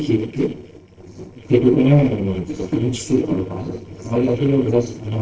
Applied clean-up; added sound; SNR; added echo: neural separator model SepFormer DNS4.